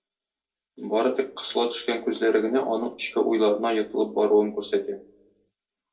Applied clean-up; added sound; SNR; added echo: none; none; none; reverberation time 0.2 s.